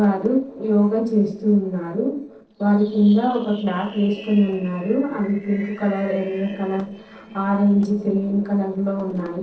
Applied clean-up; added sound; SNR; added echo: neural separator model SepFormer DNS4.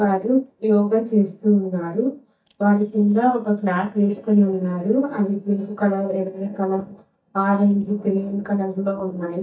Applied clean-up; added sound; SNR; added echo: neural mask model DeepFilterNet 3.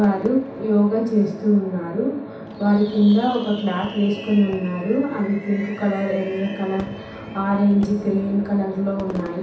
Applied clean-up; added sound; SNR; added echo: none; Fireworks; 20 dB; reverberation time 0.7 s.